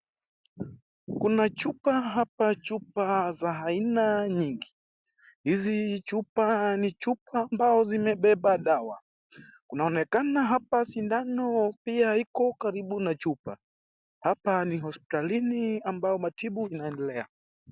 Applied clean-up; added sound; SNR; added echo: none; none; none; none.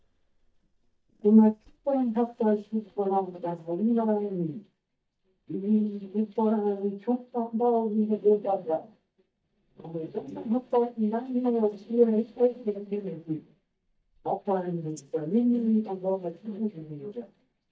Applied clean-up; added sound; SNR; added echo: neural mask model DeepFilterNet 3.